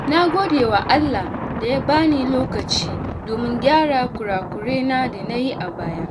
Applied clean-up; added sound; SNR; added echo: none; Thunder; 7 dB; none.